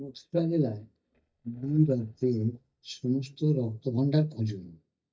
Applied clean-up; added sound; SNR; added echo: neural mask model DeepFilterNet 3.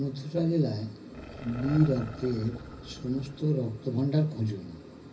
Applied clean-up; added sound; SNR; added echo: none; Growling; 17 dB; reverberation time 0.4 s.